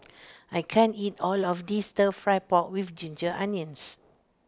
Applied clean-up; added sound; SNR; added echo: none; none; none; none.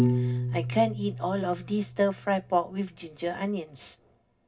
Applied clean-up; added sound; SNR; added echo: none; Piano; 3 dB; reverberation time 0.4 s.